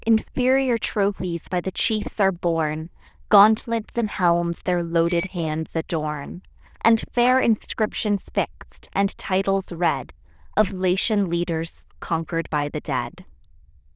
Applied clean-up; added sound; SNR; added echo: neural diffusion model UNIVERSE++.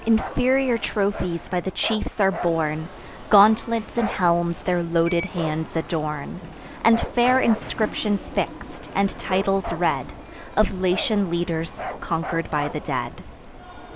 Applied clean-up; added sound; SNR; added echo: none; Bark + Alarm; 12 dB; none.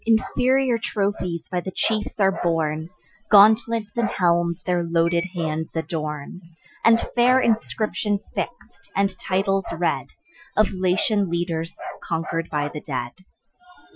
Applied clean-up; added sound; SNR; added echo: classical method Wiener filter.